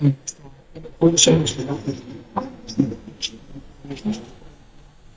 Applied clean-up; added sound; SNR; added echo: neural mask model DeepFilterNet 3.